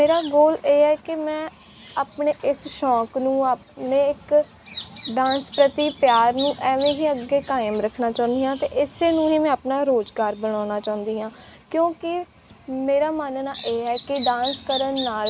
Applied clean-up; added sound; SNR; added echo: none; none; none; none.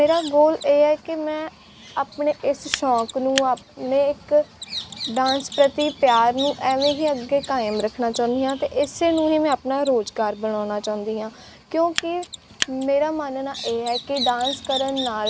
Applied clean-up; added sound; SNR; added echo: none; Mechanisms; 17 dB; none.